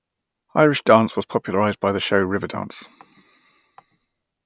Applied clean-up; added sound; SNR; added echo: none; none; none; none.